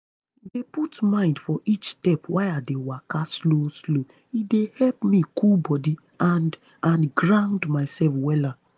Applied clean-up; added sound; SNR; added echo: none; none; none; none.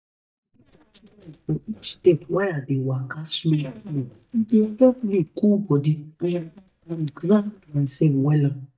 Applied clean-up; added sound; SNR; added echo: neural mask model DeepFilterNet 3.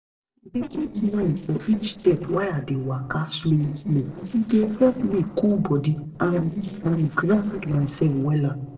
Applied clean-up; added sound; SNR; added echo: neural separator model SepFormer DNS4.